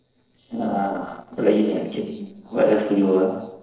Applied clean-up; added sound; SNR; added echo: neural separator model SepFormer DNS4.